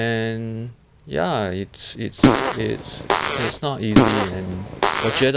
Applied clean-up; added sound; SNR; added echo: none; Fart; -5 dB; none.